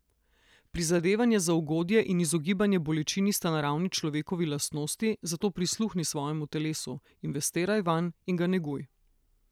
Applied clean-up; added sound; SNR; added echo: none; none; none; none.